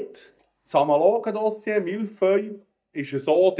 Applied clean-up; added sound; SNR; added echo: neural mask model DeepFilterNet 3.